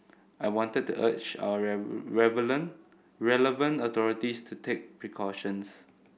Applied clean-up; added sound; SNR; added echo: none; none; none; none.